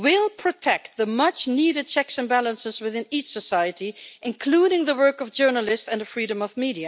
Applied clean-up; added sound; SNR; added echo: none; none; none; none.